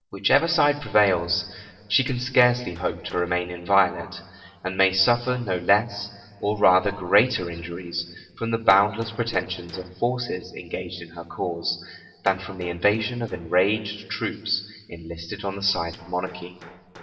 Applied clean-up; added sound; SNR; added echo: neural separator model SepFormer DNS4.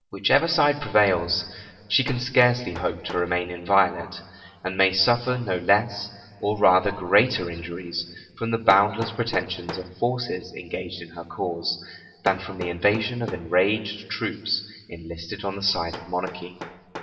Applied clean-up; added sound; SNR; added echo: none; Hammer; 18 dB; reverberation time 2.9 s.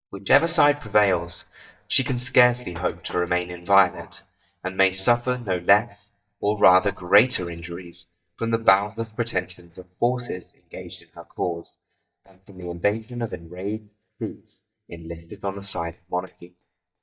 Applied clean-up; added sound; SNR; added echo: neural mask model DeepFilterNet 3.